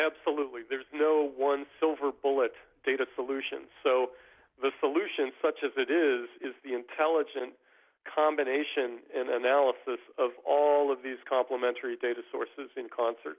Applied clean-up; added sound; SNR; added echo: none; none; none; none.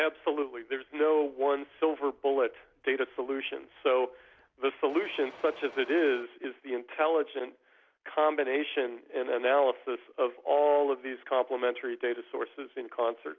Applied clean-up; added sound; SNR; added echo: none; Mechanisms; 19 dB; none.